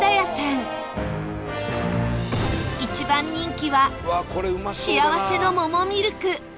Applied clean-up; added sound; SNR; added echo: none; Gunshot, gunfire; 10 dB; none.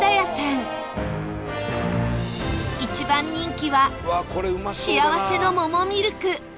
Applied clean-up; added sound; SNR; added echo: none; none; none; none.